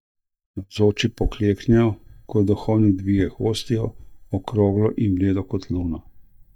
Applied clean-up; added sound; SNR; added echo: neural mask model DeepFilterNet 3.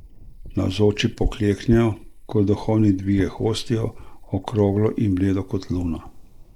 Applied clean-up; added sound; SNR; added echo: neural mask model Resemble Enhance denoiser.